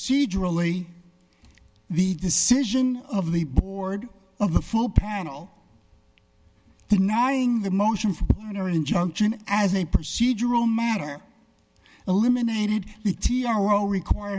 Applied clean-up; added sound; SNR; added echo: none; none; none; none.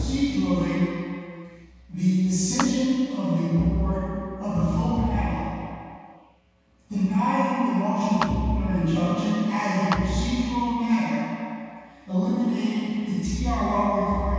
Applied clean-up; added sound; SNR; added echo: none; Clapping; 13 dB; reverberation time 2.2 s.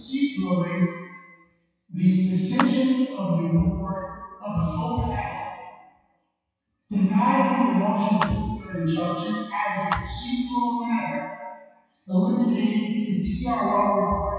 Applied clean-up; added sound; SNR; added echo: classical method WPE with log-MMSE.